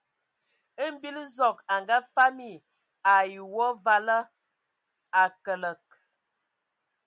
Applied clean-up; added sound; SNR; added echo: none; none; none; none.